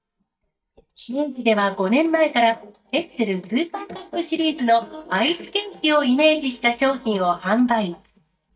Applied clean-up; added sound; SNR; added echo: neural mask model DeepFilterNet 3.